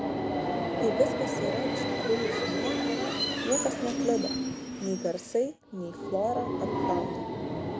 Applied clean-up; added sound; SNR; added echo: none; Subway, metro, underground; -2 dB; none.